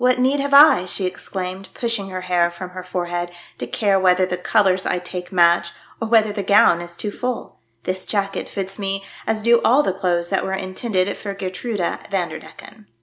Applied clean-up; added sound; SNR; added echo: none; none; none; none.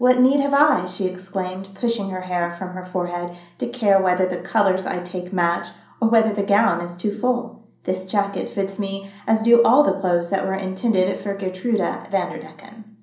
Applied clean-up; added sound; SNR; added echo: none; none; none; reverberation time 0.6 s.